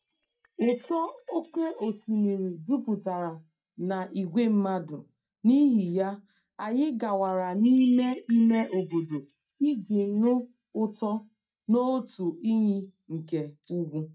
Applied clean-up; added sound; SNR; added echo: neural mask model DeepFilterNet 3.